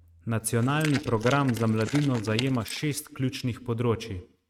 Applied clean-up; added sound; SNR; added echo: neural mask model RNNoise.